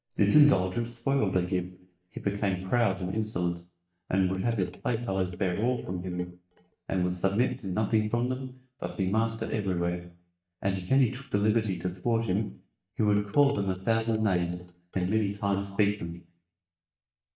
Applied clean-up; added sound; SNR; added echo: neural mask model DeepFilterNet 3.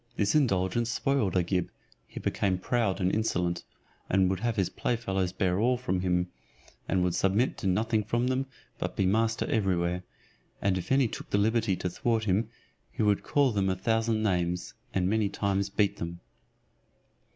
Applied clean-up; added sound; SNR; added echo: none; none; none; none.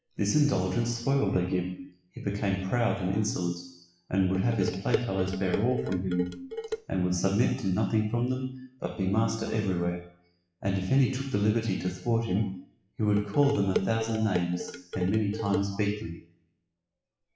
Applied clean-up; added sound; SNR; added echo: classical method WPE with log-MMSE.